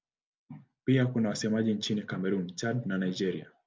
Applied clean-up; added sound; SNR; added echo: none; none; none; none.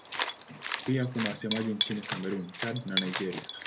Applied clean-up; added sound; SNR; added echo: none; Cat; -1 dB; none.